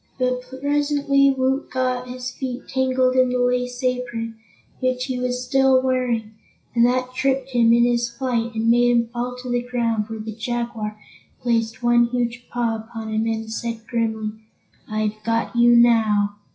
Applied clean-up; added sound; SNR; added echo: classical method WPE with log-MMSE.